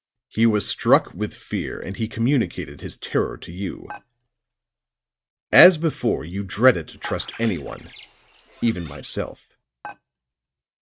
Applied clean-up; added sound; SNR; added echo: neural mask model RNNoise.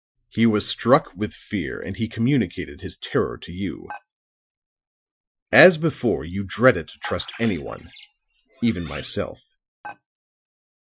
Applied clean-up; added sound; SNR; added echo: classical method Wiener filter.